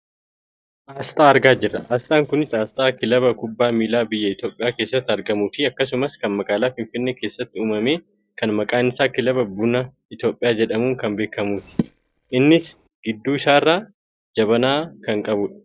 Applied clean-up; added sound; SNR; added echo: neural mask model DeepFilterNet 3.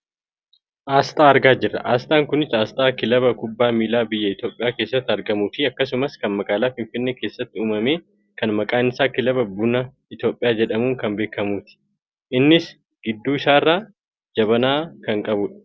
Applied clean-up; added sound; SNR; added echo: none; none; none; none.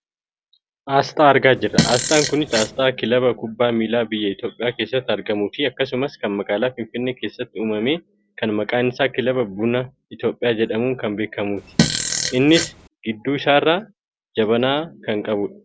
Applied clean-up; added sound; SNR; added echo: none; Fart; 2 dB; none.